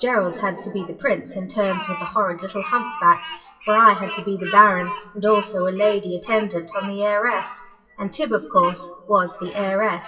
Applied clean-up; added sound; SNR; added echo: classical method WPE with log-MMSE.